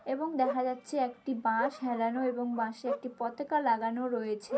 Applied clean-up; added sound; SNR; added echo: none; Bark; 10 dB; reverberation time 0.3 s.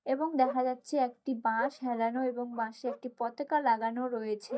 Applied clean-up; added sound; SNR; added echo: neural mask model DeepFilterNet 3.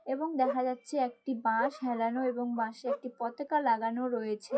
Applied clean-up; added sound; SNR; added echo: classical method WPE with log-MMSE.